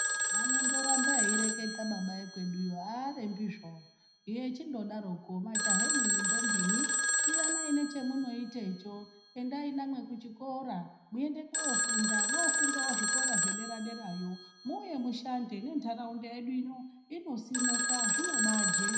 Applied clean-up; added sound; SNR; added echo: none; Telephone; -5 dB; reverberation time 0.7 s.